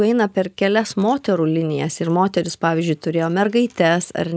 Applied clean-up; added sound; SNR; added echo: none; none; none; none.